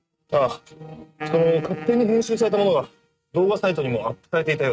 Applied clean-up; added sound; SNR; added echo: neural mask model RNNoise.